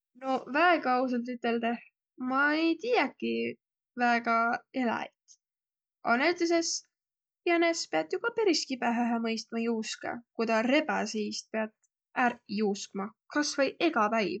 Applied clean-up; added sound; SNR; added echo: none; none; none; none.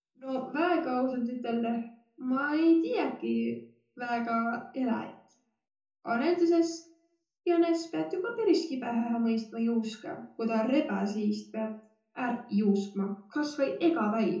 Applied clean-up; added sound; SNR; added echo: none; none; none; reverberation time 0.5 s.